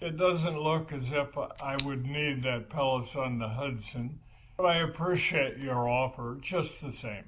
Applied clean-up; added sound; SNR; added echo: none; Scissors; 12 dB; none.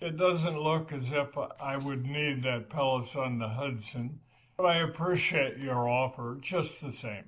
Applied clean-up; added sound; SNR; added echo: neural separator model SepFormer DNS4.